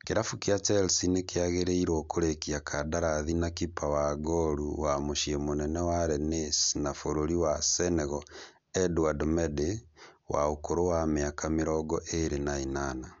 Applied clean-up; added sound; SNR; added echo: none; none; none; none.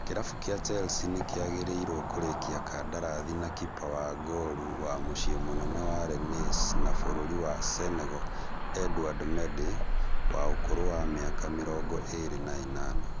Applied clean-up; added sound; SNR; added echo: none; Cricket / Motor vehicle (road); -5 dB; none.